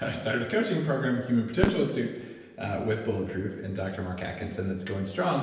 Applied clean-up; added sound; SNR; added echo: none; Fireworks; 8 dB; reverberation time 1.0 s.